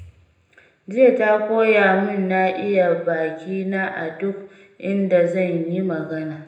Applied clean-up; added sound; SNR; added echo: none; none; none; reverberation time 0.8 s.